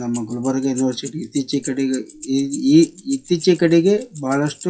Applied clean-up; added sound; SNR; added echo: classical method WPE with log-MMSE.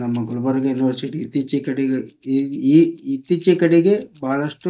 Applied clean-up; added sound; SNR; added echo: neural mask model DeepFilterNet 3.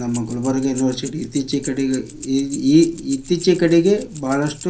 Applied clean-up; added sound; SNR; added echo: none; Keys jangling; 18 dB; reverberation time 0.3 s.